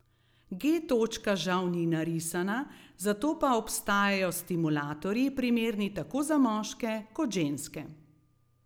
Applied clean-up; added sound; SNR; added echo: none; none; none; none.